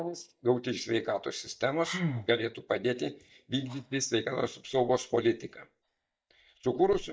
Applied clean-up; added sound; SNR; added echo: neural mask model DeepFilterNet 3.